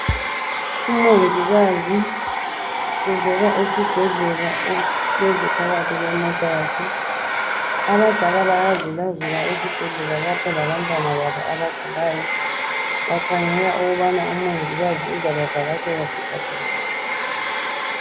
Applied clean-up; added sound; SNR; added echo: none; Domestic sounds, home sounds; 1 dB; none.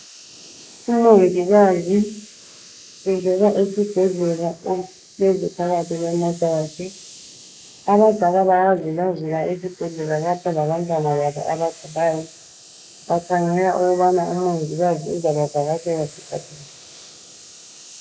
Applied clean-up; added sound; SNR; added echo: neural mask model Resemble Enhance denoiser.